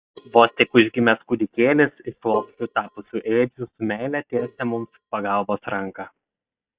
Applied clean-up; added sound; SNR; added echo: neural mask model DeepFilterNet 3.